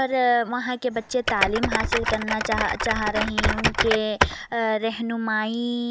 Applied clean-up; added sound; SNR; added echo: none; Typing; 0 dB; none.